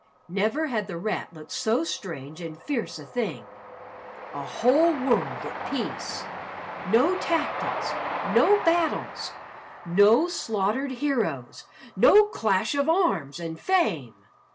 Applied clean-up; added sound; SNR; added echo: none; Train; 11 dB; none.